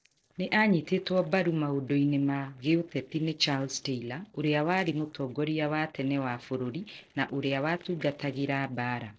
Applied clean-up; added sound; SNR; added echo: neural separator model SepFormer DNS4.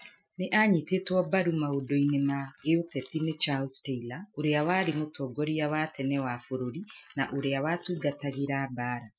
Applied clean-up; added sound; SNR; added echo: classical method Wiener filter.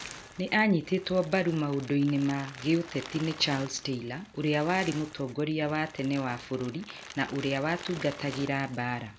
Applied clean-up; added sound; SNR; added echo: none; Crumpling, crinkling; 16 dB; none.